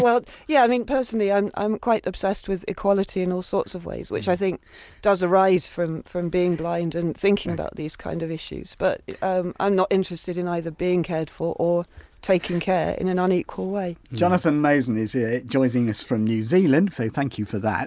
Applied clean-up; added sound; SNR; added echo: none; none; none; none.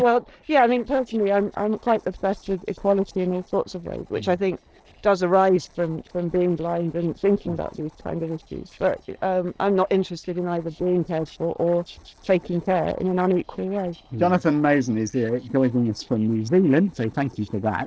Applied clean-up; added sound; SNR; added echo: neural separator model SepFormer DNS4.